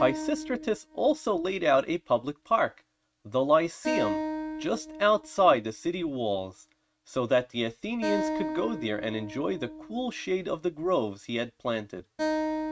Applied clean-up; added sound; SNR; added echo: neural mask model RNNoise.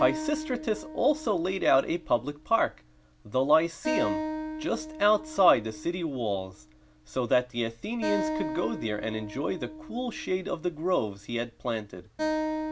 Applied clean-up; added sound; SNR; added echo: none; Acoustic guitar; 8 dB; none.